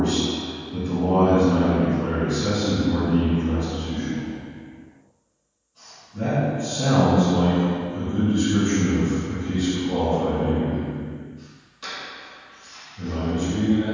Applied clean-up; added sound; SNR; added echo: none; none; none; reverberation time 2.1 s.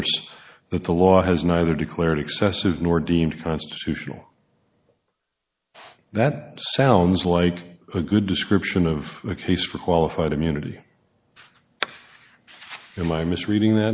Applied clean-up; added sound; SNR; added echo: none; none; none; none.